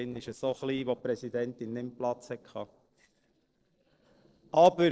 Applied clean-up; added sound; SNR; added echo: neural separator model SepFormer DNS4.